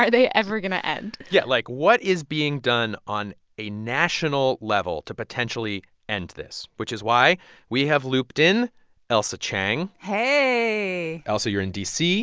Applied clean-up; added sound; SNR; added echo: none; none; none; none.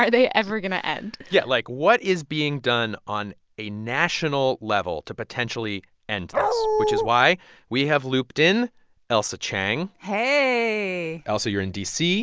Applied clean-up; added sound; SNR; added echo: none; Dog; -2 dB; none.